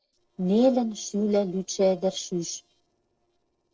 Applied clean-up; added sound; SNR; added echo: neural separator model SepFormer DNS4.